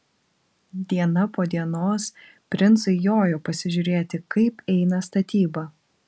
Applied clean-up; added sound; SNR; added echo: none; none; none; none.